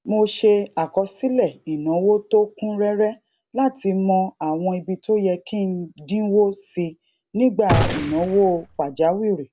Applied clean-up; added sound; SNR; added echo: none; Gunshot, gunfire; 4 dB; none.